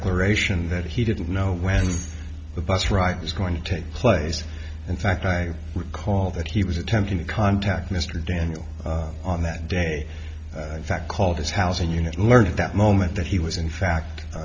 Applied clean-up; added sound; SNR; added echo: none; none; none; none.